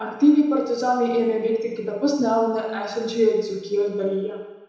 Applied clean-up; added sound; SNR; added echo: none; none; none; reverberation time 1.0 s.